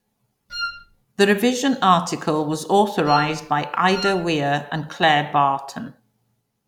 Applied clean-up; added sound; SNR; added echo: none; Wind instrument, woodwind instrument; 10 dB; none.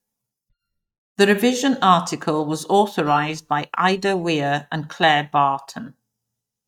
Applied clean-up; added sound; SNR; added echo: neural mask model DeepFilterNet 3.